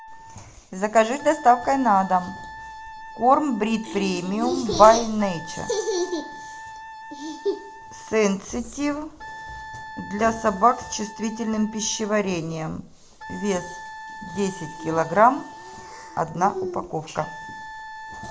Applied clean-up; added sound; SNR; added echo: none; Wind instrument, woodwind instrument; 16 dB; none.